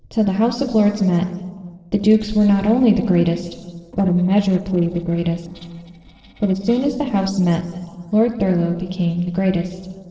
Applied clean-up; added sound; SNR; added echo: neural separator model SepFormer DNS4.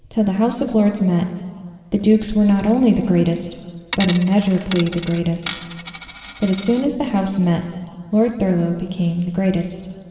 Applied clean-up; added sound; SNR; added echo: none; Coin (dropping); 12 dB; reverberation time 1.8 s.